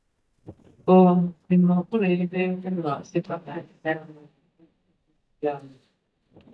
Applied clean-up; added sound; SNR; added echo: neural mask model DeepFilterNet 3.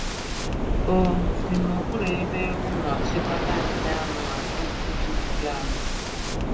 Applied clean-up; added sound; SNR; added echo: none; Waves, surf; -4 dB; none.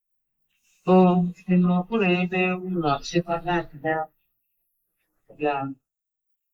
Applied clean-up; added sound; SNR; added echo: neural mask model Resemble Enhance denoiser.